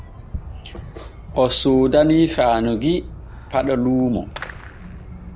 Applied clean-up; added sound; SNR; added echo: none; Fireworks; 14 dB; none.